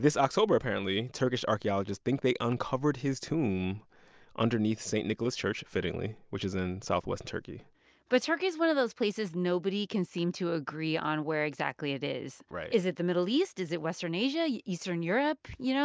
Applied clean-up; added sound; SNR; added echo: none; none; none; none.